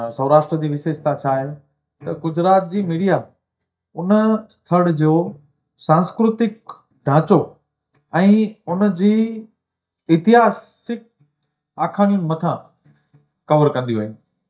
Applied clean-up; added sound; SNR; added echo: neural mask model DeepFilterNet 3.